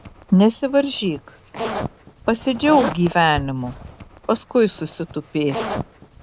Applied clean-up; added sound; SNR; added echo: none; Zipper (clothing); 11 dB; none.